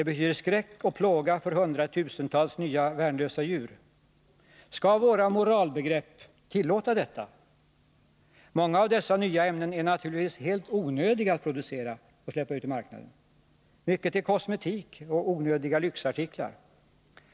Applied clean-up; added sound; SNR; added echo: none; none; none; none.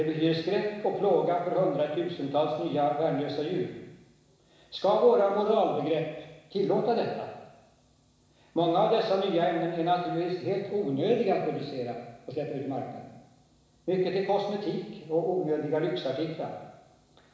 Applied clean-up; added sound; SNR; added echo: none; none; none; reverberation time 1.0 s.